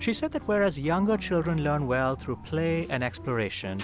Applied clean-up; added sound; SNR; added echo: none; Bus + Livestock, farm animals, working animals; 15 dB; none.